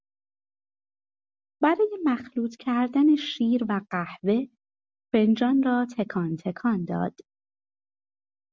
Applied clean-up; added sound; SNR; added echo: none; none; none; none.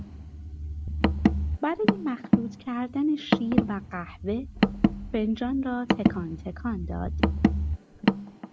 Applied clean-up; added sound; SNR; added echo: none; Car; -5 dB; none.